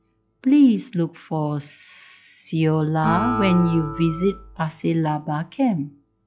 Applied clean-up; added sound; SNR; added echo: classical method log-MMSE.